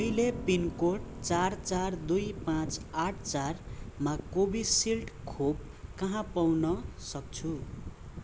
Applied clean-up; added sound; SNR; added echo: none; Piano; 17 dB; none.